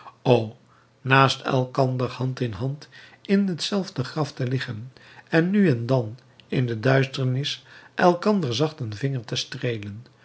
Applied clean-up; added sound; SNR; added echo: none; none; none; none.